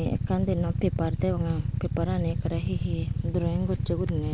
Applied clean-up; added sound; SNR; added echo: none; Idling / Motorcycle; -1 dB; none.